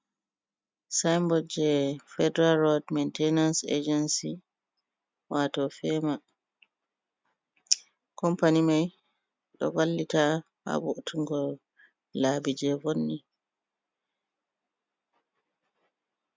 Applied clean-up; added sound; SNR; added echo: none; none; none; none.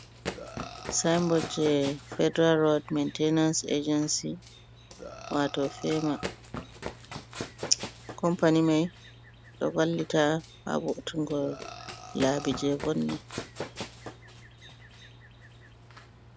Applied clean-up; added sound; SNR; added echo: none; Burping, eructation + Run; 13 dB; none.